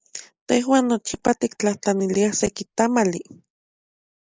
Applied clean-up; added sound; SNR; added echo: neural mask model Resemble Enhance denoiser.